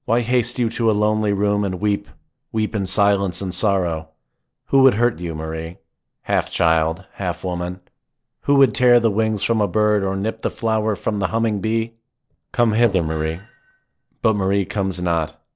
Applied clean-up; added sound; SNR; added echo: neural separator model SepFormer DNS4.